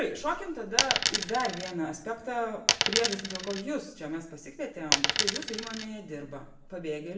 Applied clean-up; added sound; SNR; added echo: none; Coin (dropping); -5 dB; reverberation time 0.7 s.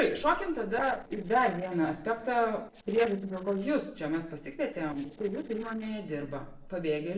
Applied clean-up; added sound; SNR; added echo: neural separator model SepFormer DNS4.